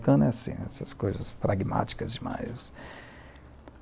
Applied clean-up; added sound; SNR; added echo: none; none; none; none.